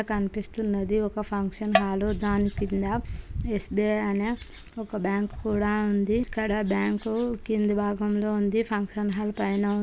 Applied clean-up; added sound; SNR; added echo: none; none; none; none.